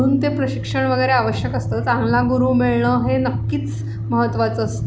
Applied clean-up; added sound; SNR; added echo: none; Organ; 6 dB; none.